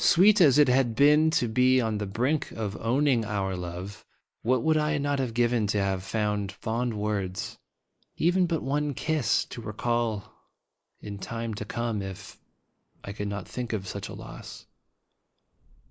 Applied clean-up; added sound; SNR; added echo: neural mask model Resemble Enhance denoiser.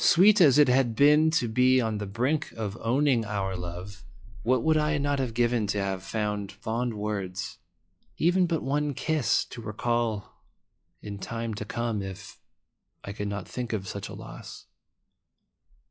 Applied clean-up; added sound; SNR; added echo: classical method log-MMSE.